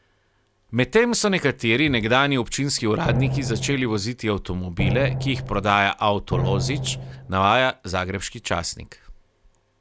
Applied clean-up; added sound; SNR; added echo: none; Drum; 2 dB; none.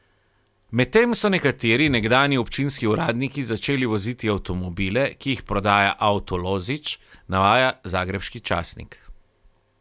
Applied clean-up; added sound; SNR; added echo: none; none; none; none.